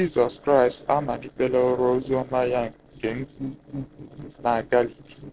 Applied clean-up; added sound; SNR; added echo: neural separator model SepFormer DNS4.